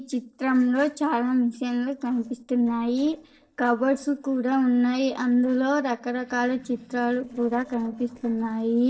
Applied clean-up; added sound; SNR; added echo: neural separator model SepFormer DNS4.